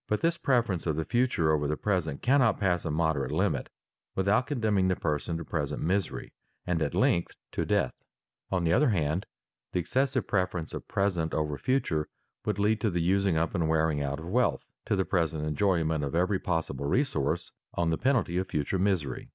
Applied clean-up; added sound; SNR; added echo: none; none; none; none.